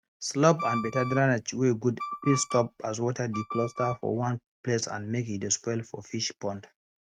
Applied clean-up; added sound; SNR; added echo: neural mask model RNNoise.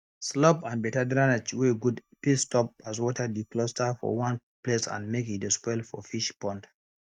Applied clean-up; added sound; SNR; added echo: neural mask model DeepFilterNet 3.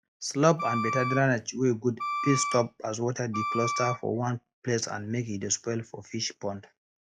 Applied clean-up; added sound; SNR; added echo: classical method log-MMSE.